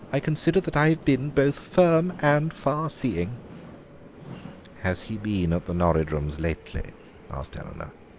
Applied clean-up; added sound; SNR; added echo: none; Subway, metro, underground; 19 dB; none.